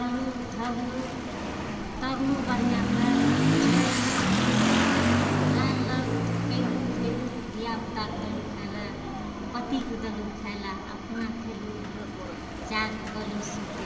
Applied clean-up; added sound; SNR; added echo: none; Motorcycle / Accelerating, revving, vroom; -4 dB; reverberation time 2.0 s.